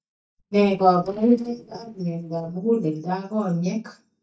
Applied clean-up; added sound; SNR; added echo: neural mask model DeepFilterNet 3.